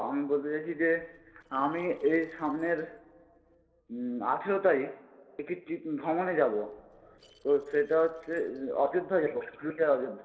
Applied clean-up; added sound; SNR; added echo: neural separator model SepFormer DNS4.